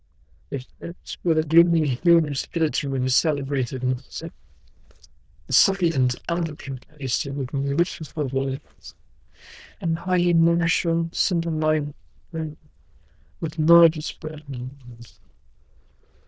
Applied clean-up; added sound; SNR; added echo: neural diffusion model UNIVERSE++.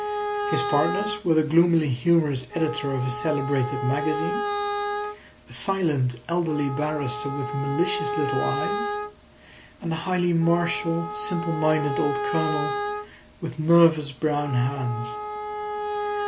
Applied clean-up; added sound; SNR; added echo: none; Wind instrument, woodwind instrument; 5 dB; none.